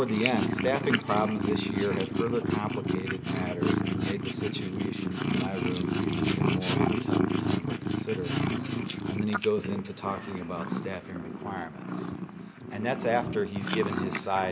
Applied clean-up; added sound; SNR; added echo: none; Purr; -2 dB; none.